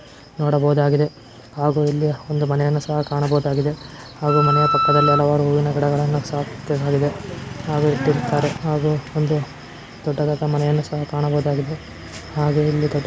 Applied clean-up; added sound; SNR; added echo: none; Wind instrument, woodwind instrument; 0 dB; none.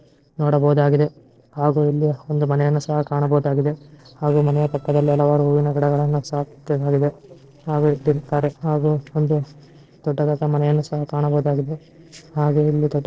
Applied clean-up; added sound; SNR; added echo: neural separator model SepFormer DNS4.